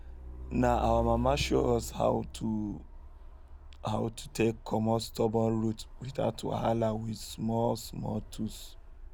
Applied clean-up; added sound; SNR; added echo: none; Truck; 11 dB; none.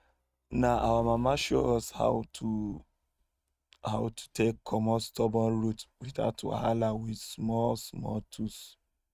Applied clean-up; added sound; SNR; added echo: neural mask model RNNoise.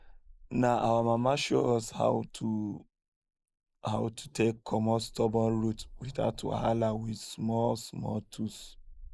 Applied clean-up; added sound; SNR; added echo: neural mask model Resemble Enhance denoiser.